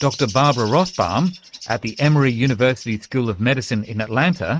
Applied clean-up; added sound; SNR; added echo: neural mask model RNNoise.